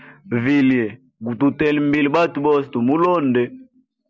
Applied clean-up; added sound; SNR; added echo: none; none; none; none.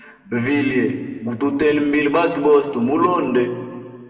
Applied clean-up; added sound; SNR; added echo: none; none; none; reverberation time 1.6 s.